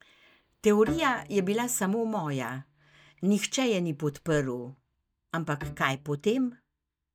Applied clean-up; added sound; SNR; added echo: neural mask model DeepFilterNet 3.